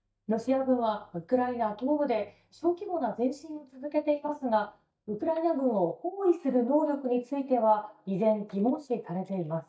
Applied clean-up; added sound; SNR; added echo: neural mask model DeepFilterNet 3.